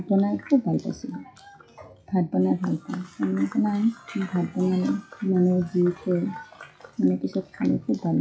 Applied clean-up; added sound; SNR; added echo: classical method WPE with log-MMSE.